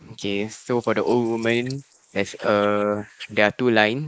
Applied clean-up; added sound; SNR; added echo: neural mask model Resemble Enhance denoiser.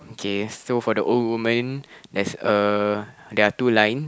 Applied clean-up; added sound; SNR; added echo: none; none; none; none.